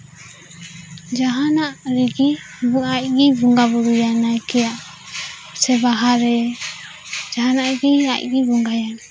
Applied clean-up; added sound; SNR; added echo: none; none; none; none.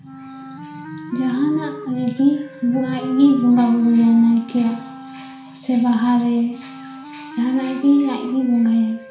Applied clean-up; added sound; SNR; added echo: none; Wind instrument, woodwind instrument; 17 dB; reverberation time 0.7 s.